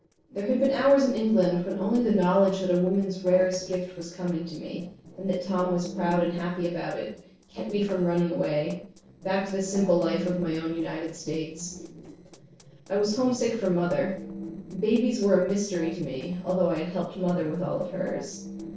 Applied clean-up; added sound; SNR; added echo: neural separator model SepFormer DNS4.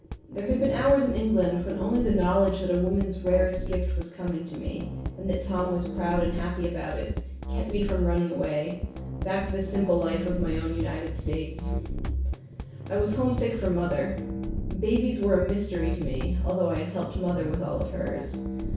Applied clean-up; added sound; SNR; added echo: none; Drum kit; 4 dB; reverberation time 0.6 s.